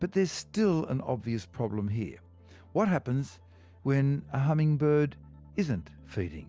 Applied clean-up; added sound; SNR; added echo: none; none; none; none.